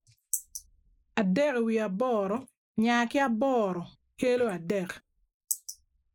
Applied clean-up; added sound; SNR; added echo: neural mask model Resemble Enhance denoiser.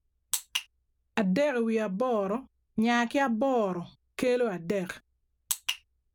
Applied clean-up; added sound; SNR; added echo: none; none; none; none.